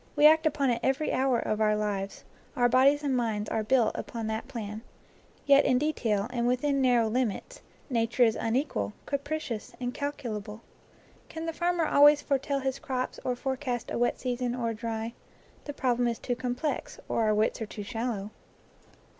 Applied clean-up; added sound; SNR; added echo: none; none; none; none.